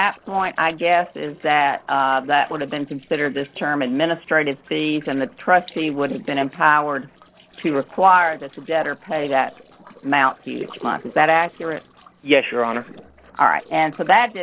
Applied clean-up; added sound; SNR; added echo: neural separator model SepFormer DNS4.